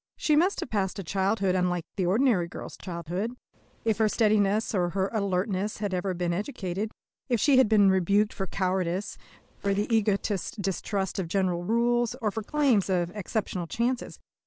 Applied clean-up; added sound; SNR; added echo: neural separator model SepFormer DNS4.